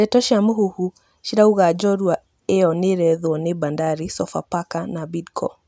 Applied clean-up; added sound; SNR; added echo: none; none; none; none.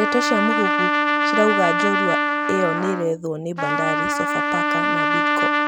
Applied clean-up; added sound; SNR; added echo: none; Trumpet; -4 dB; none.